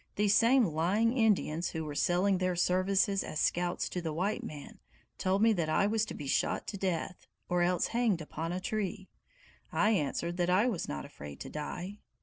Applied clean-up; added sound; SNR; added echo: none; none; none; none.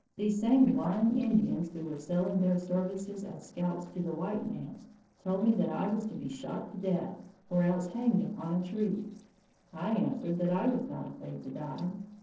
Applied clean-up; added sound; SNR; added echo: neural separator model SepFormer DNS4.